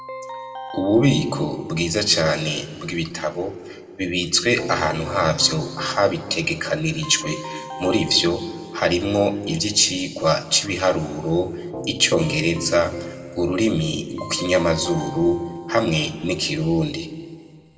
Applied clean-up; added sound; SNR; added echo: none; Keyboard (musical); 15 dB; reverberation time 1.6 s.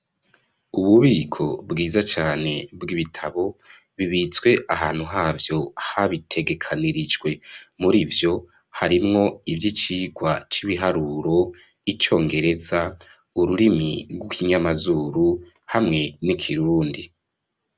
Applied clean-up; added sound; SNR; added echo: none; none; none; none.